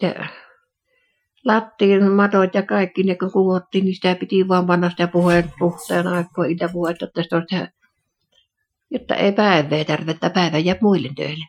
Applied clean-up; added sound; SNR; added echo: classical method Wiener filter.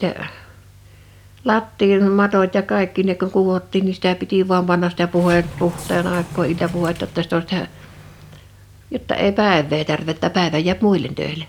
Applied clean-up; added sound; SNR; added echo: none; Sliding door; 15 dB; none.